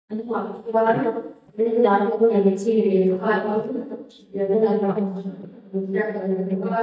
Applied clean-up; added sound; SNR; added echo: neural mask model DeepFilterNet 3.